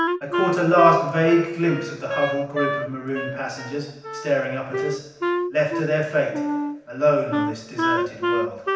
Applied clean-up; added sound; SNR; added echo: none; Wind instrument, woodwind instrument; 4 dB; reverberation time 0.9 s.